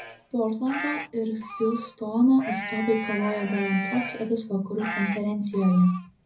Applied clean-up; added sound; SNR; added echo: none; Livestock, farm animals, working animals; 10 dB; reverberation time 0.4 s.